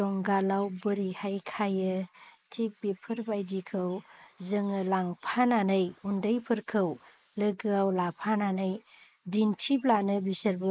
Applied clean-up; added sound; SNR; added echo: neural mask model Resemble Enhance denoiser.